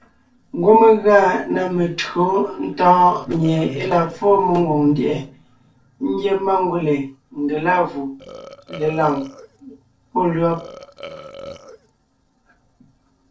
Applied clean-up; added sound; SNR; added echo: neural separator model SepFormer DNS4.